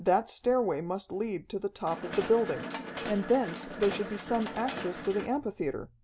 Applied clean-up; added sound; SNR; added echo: none; Mechanisms; 8 dB; none.